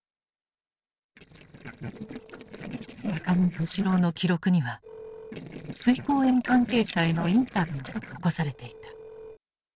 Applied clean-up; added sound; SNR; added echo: neural separator model SepFormer DNS4.